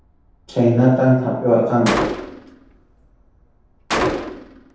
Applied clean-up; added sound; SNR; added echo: none; Gunshot, gunfire; 7 dB; reverberation time 0.8 s.